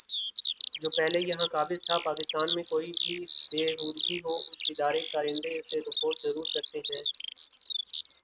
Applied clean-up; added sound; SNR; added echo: neural mask model RNNoise.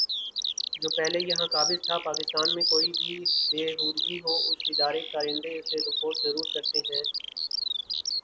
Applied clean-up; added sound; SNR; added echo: none; Bird vocalization, bird call, bird song; -4 dB; none.